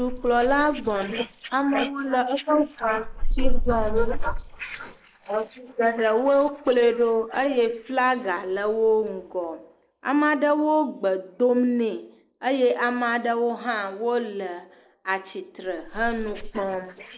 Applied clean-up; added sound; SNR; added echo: neural mask model Resemble Enhance denoiser.